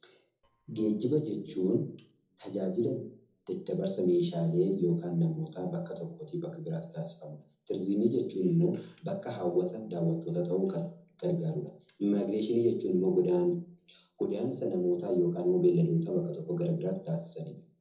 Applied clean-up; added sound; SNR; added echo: neural separator model SepFormer DNS4.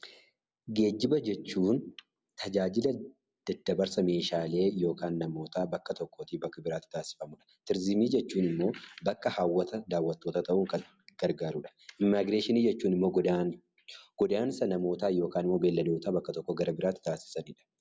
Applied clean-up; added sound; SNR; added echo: none; none; none; none.